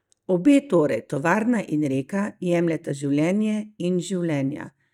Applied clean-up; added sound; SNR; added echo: neural mask model DeepFilterNet 3.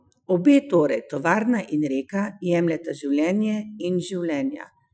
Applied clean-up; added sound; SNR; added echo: classical method Wiener filter.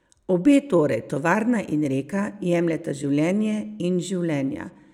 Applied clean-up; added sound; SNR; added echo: none; none; none; none.